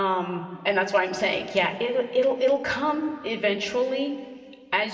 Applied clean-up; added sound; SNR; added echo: none; none; none; reverberation time 2.2 s.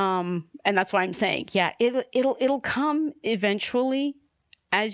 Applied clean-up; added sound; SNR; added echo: none; none; none; none.